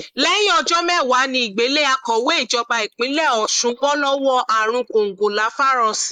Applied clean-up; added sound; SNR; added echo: neural mask model Resemble Enhance denoiser.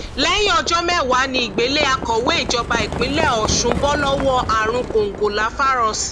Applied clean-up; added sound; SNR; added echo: none; Livestock, farm animals, working animals; 8 dB; none.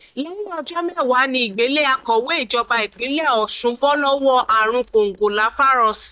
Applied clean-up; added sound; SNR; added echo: neural mask model DeepFilterNet 3.